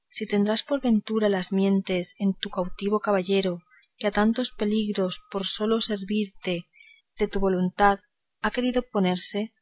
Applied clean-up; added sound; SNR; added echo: none; none; none; none.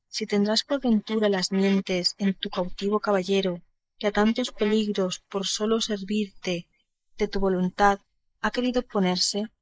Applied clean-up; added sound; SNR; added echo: neural mask model Resemble Enhance denoiser.